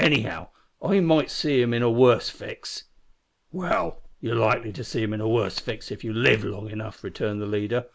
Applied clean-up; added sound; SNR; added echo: none; none; none; none.